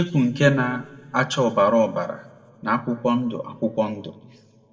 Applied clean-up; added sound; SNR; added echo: none; none; none; reverberation time 1.0 s.